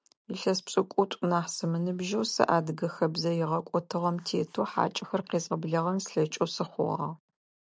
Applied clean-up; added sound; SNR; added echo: none; none; none; none.